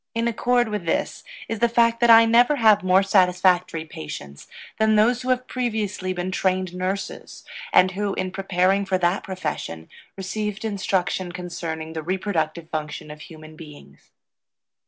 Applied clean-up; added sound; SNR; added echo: none; none; none; none.